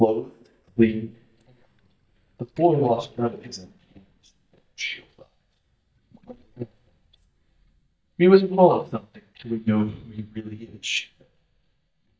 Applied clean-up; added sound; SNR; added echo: neural mask model DeepFilterNet 3.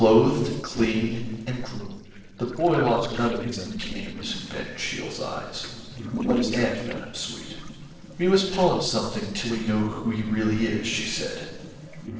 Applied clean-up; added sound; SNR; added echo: neural separator model SepFormer DNS4.